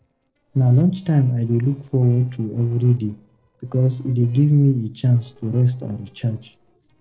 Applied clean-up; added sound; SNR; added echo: neural separator model SepFormer DNS4.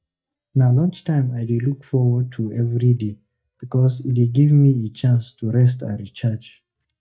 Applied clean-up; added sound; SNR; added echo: neural mask model DeepFilterNet 3.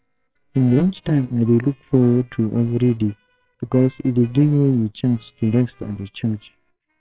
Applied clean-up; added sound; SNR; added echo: neural separator model SepFormer WHAMR!.